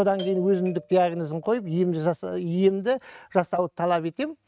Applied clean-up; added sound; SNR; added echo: neural mask model RNNoise.